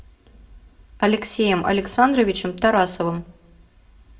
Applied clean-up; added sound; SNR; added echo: none; none; none; reverberation time 0.3 s.